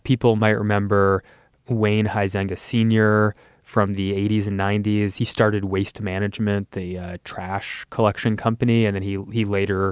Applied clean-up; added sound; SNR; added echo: none; none; none; none.